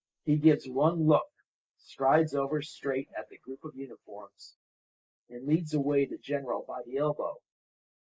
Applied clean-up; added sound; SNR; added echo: neural mask model Resemble Enhance denoiser.